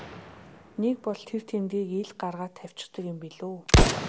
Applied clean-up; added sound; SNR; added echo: none; Explosion; -4 dB; none.